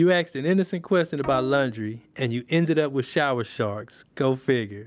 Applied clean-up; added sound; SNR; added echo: none; Bowed string instrument; 18 dB; none.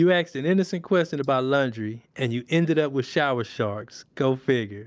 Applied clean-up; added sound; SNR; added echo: neural mask model Resemble Enhance denoiser.